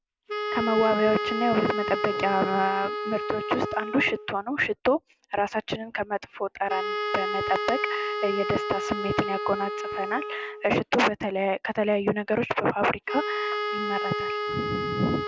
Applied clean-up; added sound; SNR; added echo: none; Wind instrument, woodwind instrument; 4 dB; none.